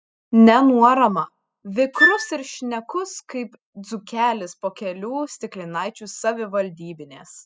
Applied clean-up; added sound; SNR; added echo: classical method spectral subtraction.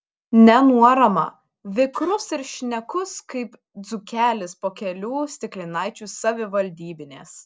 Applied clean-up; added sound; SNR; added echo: neural separator model SepFormer DNS4.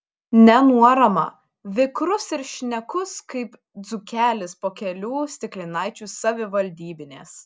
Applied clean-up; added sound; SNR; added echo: none; none; none; none.